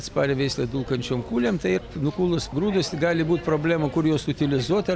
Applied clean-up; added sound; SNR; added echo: none; none; none; none.